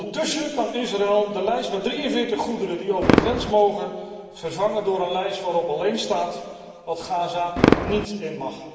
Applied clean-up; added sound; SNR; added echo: none; Fireworks; 3 dB; reverberation time 1.9 s.